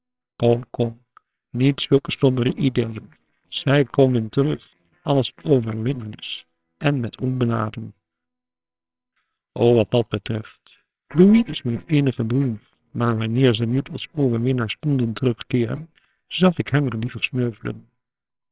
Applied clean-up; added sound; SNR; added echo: neural separator model SepFormer WHAMR!.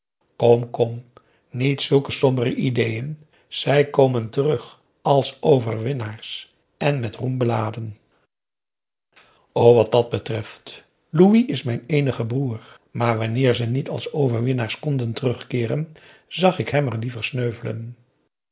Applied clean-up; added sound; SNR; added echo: none; none; none; none.